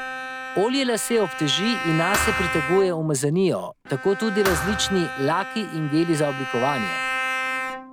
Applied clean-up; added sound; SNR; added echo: none; Thump, thud + Bowed string instrument; 5 dB; none.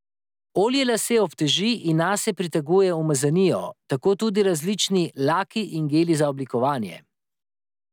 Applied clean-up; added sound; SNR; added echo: none; none; none; none.